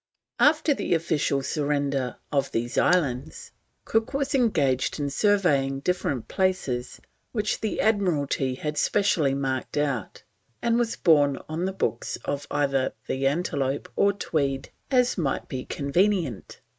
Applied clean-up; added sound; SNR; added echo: neural mask model RNNoise.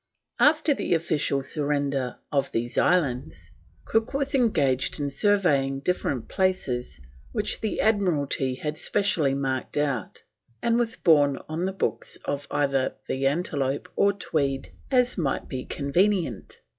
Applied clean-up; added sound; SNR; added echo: classical method log-MMSE.